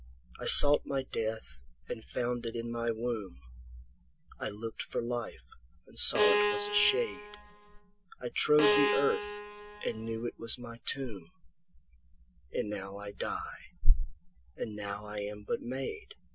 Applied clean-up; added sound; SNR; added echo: none; Bowed string instrument; 2 dB; none.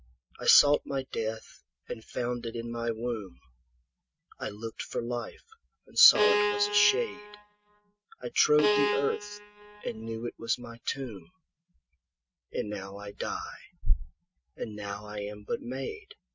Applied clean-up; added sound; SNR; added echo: neural mask model RNNoise.